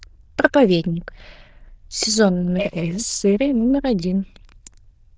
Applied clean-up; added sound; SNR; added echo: neural diffusion model UNIVERSE++.